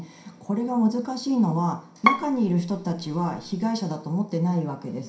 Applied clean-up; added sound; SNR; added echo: none; Bowed string instrument; 3 dB; reverberation time 0.5 s.